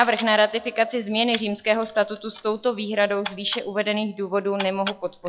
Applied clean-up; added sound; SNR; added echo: classical method log-MMSE.